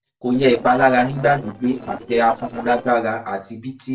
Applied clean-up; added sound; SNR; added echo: neural separator model SepFormer DNS4.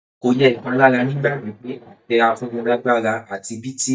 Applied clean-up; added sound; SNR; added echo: neural mask model DeepFilterNet 3.